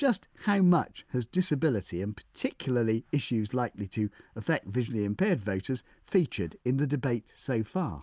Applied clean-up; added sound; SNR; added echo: none; none; none; none.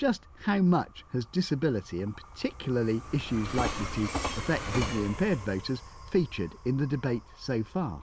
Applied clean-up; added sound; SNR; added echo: none; Train; 9 dB; none.